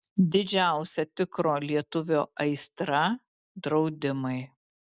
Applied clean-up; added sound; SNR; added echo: none; none; none; none.